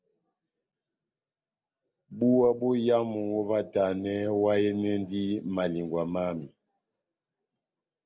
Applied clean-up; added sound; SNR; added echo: none; none; none; none.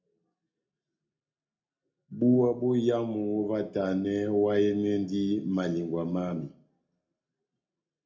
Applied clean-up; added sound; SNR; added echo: none; none; none; reverberation time 0.4 s.